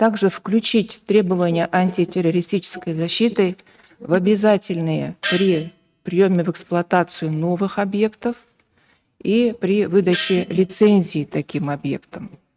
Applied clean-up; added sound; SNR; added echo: neural mask model RNNoise.